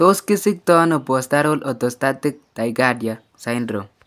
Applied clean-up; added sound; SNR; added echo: none; none; none; none.